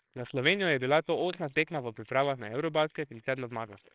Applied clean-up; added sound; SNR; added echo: neural separator model SepFormer WHAMR!.